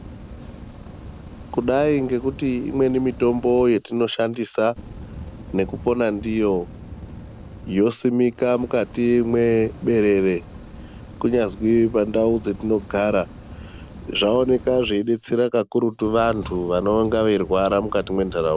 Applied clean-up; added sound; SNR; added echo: none; Fire; 17 dB; none.